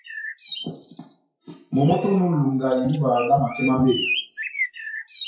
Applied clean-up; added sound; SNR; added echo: classical method WPE with log-MMSE.